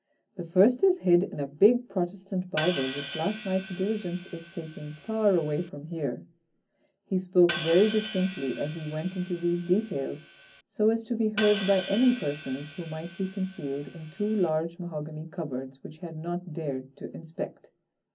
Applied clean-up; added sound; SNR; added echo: none; Hi-hat; 8 dB; reverberation time 0.3 s.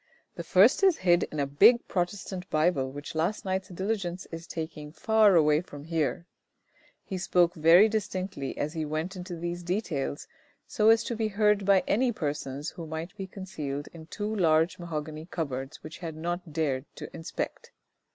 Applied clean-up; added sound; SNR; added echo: none; none; none; none.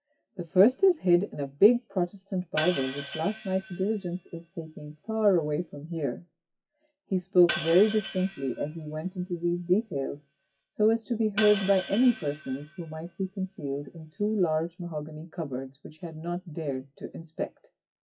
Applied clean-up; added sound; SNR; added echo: classical method WPE with log-MMSE.